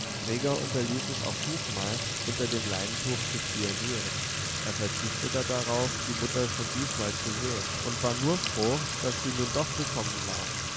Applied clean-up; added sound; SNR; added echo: none; Fill (with liquid) / Trickle, dribble / Sink (filling or washing); -1 dB; none.